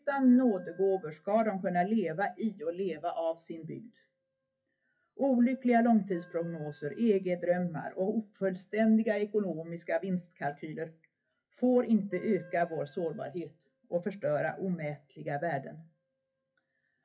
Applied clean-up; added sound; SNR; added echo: classical method WPE with log-MMSE.